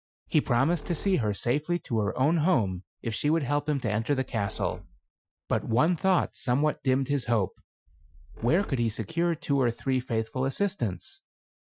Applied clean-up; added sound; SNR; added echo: classical method Wiener filter.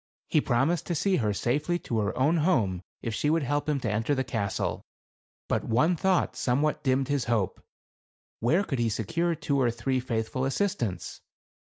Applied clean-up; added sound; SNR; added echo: none; none; none; none.